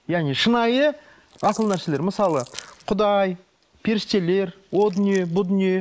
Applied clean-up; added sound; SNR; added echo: neural mask model Resemble Enhance denoiser.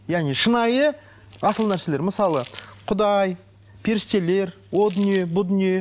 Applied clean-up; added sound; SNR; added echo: none; Crumpling, crinkling; 18 dB; none.